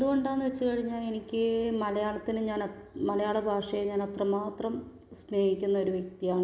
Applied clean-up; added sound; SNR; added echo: none; none; none; none.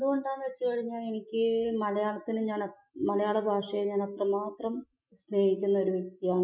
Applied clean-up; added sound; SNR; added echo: classical method Wiener filter.